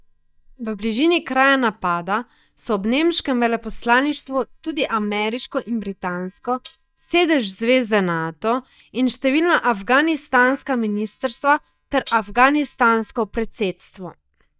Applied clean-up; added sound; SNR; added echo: neural mask model DeepFilterNet 3.